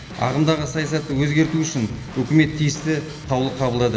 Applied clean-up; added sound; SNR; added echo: none; Drum / Drum kit; 15 dB; reverberation time 1.7 s.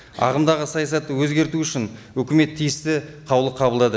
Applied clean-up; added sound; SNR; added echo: none; none; none; none.